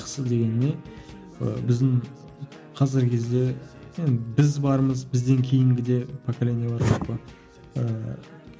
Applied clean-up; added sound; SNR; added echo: none; none; none; none.